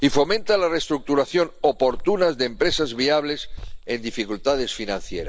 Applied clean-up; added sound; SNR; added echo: none; Cricket; 10 dB; none.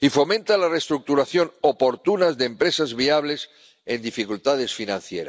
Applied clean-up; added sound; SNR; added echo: none; none; none; none.